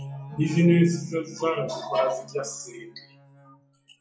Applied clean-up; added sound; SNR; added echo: classical method log-MMSE.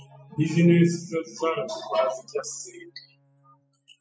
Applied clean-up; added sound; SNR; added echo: classical method spectral subtraction.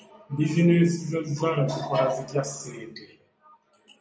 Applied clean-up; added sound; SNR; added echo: none; none; none; none.